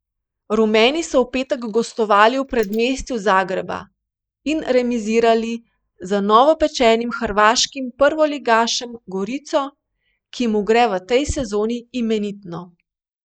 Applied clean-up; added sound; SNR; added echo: neural mask model Resemble Enhance denoiser.